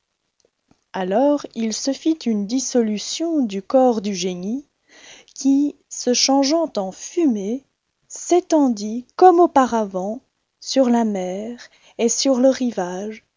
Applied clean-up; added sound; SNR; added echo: none; none; none; none.